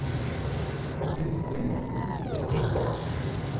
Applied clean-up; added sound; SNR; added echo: neural separator model SepFormer DNS4.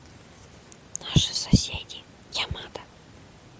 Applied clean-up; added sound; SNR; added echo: none; none; none; none.